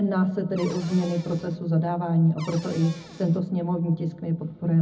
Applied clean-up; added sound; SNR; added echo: none; Cupboard open or close / Door; 20 dB; reverberation time 0.4 s.